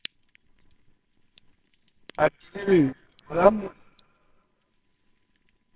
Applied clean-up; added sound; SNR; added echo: neural separator model SepFormer WHAMR!.